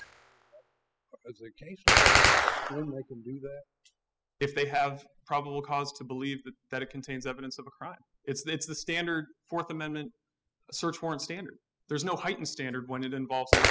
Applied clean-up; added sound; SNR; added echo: classical method spectral subtraction.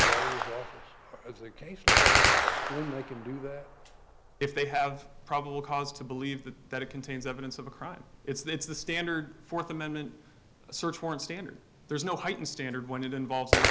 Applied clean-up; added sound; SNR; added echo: none; Gunshot, gunfire; -3 dB; none.